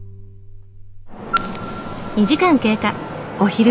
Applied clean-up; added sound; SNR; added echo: none; none; none; none.